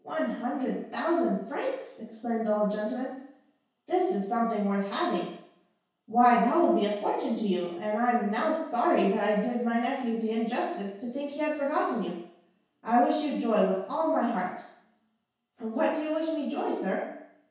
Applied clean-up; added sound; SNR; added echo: none; none; none; reverberation time 0.6 s.